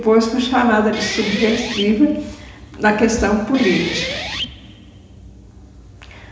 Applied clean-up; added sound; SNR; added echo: none; Guitar; 9 dB; reverberation time 1.0 s.